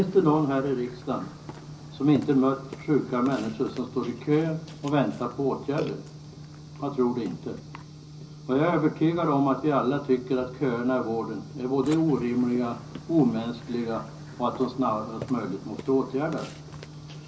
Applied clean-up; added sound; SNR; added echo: none; Burping, eructation; 19 dB; reverberation time 0.5 s.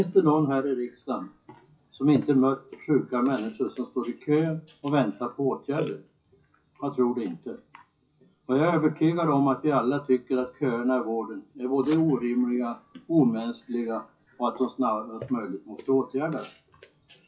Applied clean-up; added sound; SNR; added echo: classical method WPE with log-MMSE.